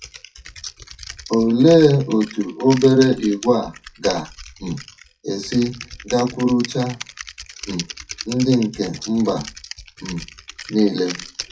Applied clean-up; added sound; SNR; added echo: classical method WPE with log-MMSE.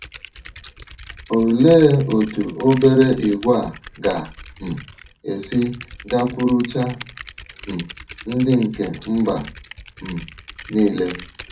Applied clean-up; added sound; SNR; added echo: none; Typing; 14 dB; reverberation time 0.3 s.